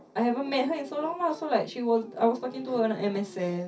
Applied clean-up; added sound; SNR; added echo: none; Dog; 20 dB; reverberation time 0.3 s.